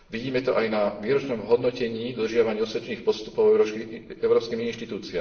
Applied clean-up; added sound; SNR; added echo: none; none; none; reverberation time 0.9 s.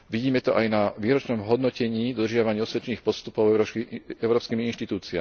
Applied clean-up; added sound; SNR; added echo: none; none; none; none.